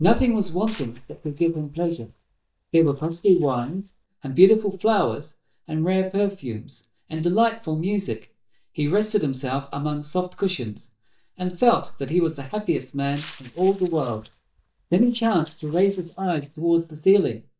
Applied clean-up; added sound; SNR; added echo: neural mask model DeepFilterNet 3.